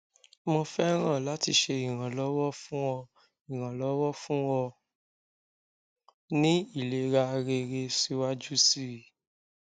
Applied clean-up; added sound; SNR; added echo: none; none; none; none.